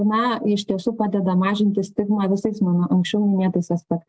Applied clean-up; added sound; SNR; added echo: none; none; none; none.